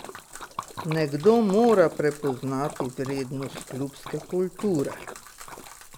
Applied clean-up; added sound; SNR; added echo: none; Splash, splatter; 14 dB; none.